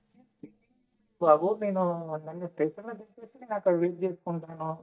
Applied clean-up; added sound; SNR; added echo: neural mask model DeepFilterNet 3.